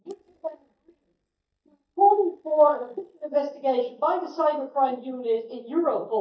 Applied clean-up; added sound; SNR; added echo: neural mask model DeepFilterNet 3.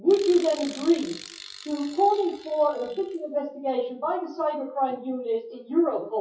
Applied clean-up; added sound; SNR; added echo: classical method WPE with log-MMSE.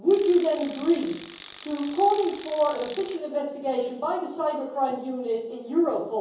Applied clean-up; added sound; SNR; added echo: none; Tools; 16 dB; reverberation time 0.7 s.